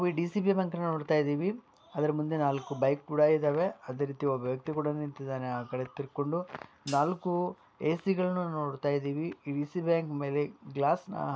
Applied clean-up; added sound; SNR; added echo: none; Hi-hat; 19 dB; none.